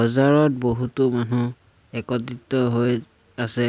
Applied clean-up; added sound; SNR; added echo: none; none; none; none.